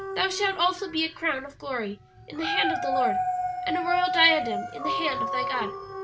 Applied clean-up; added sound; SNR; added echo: none; Dog; 2 dB; none.